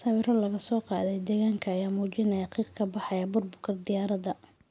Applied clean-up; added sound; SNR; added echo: none; none; none; none.